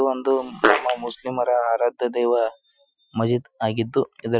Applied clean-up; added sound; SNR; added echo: classical method Wiener filter.